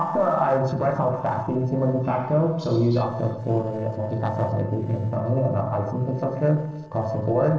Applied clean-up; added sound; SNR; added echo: neural separator model SepFormer DNS4.